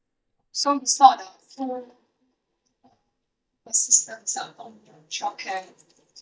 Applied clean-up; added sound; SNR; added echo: neural mask model DeepFilterNet 3.